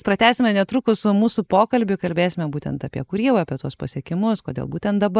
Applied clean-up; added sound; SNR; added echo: neural mask model Resemble Enhance denoiser.